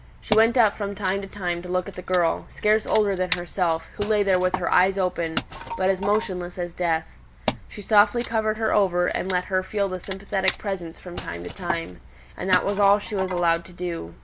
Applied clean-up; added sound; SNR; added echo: none; Wood; 12 dB; none.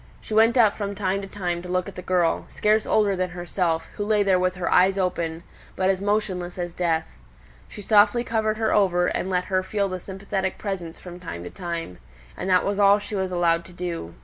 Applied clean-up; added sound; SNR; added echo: none; none; none; none.